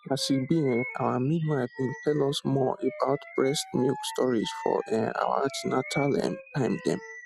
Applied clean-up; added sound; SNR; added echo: classical method Wiener filter.